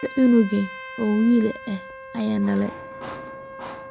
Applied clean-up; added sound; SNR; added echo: none; Trumpet; 15 dB; none.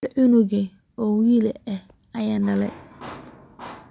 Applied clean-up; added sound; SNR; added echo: none; none; none; none.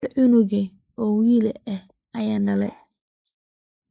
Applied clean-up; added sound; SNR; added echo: neural mask model Resemble Enhance denoiser.